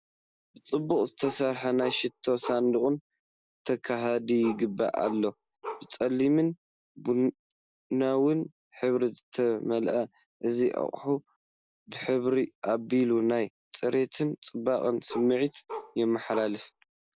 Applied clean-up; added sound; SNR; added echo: none; Bark; 13 dB; none.